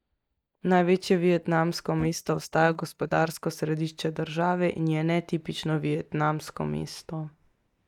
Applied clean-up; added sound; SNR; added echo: neural mask model DeepFilterNet 3.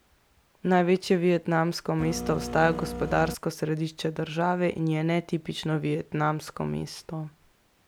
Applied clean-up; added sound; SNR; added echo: none; Printer; 7 dB; none.